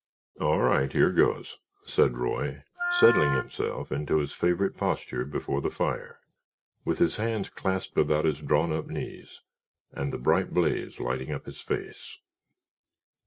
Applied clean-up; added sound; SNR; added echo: neural mask model RNNoise.